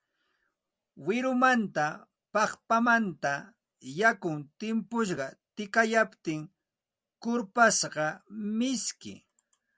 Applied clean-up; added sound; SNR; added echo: none; none; none; none.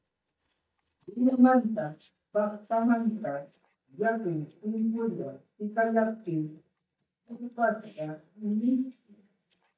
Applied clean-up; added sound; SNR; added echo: neural mask model DeepFilterNet 3.